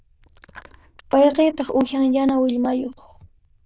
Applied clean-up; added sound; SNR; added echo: neural diffusion model UNIVERSE++.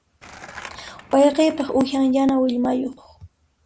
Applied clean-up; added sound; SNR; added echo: none; Skateboard; 20 dB; none.